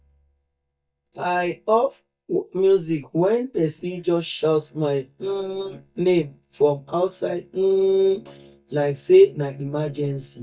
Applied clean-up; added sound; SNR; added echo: neural mask model DeepFilterNet 3.